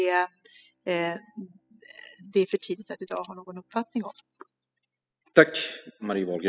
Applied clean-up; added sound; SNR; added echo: classical method spectral subtraction.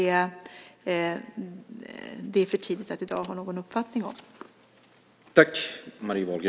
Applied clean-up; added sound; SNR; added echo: none; none; none; none.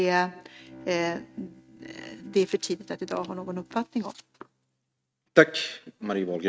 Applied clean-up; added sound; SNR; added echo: neural mask model RNNoise.